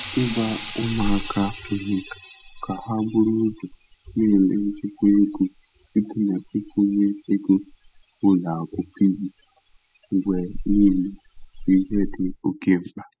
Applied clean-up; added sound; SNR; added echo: classical method spectral subtraction.